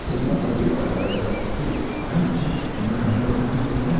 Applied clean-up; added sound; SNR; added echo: none; Bird; 5 dB; reverberation time 2.0 s.